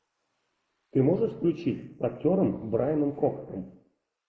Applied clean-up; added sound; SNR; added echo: neural mask model Resemble Enhance denoiser.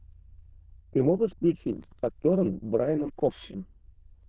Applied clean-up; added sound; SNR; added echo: neural diffusion model UNIVERSE++.